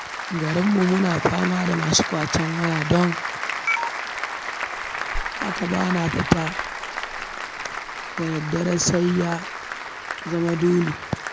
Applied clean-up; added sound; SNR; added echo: none; Applause; 6 dB; none.